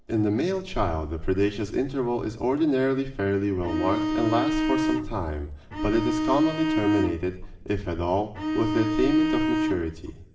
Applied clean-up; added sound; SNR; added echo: none; Bowed string instrument; 1 dB; reverberation time 1.5 s.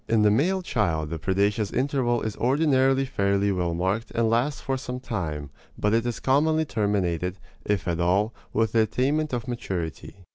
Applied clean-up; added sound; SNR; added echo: none; none; none; none.